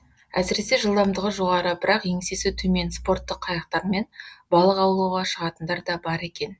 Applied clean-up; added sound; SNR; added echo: none; none; none; none.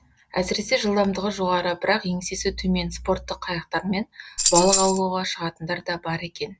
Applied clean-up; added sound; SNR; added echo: none; Tambourine; -3 dB; none.